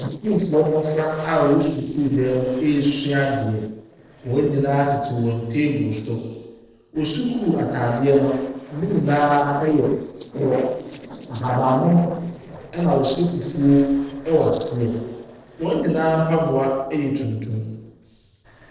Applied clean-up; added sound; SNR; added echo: neural separator model SepFormer DNS4.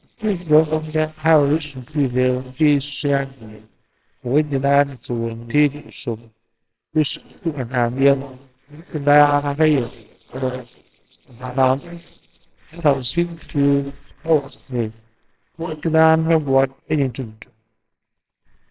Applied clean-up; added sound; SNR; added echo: neural separator model SepFormer WHAMR!.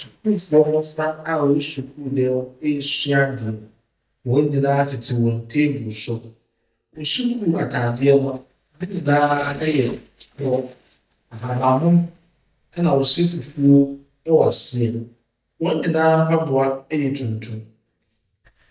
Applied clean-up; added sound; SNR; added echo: neural mask model DeepFilterNet 3.